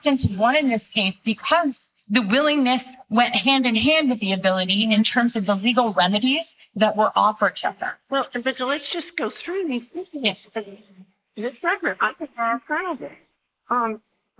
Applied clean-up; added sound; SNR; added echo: neural mask model Resemble Enhance denoiser.